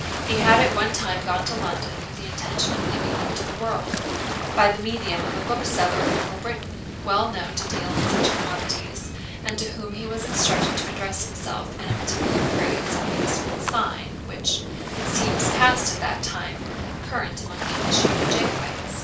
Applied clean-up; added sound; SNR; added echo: none; Waves, surf; -1 dB; reverberation time 0.3 s.